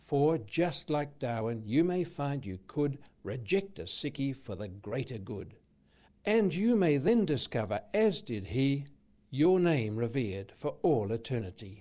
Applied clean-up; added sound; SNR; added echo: none; none; none; none.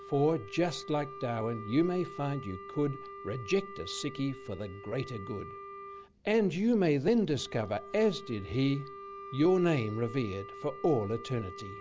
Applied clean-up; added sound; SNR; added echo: none; Wind instrument, woodwind instrument; 14 dB; none.